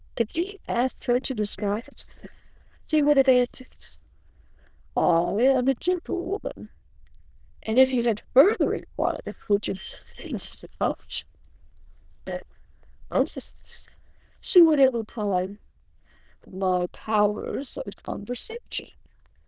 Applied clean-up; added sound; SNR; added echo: neural diffusion model UNIVERSE++.